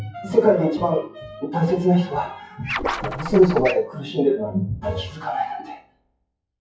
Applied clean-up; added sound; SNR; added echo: classical method WPE with log-MMSE.